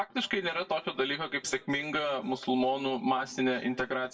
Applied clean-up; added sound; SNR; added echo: none; none; none; reverberation time 1.4 s.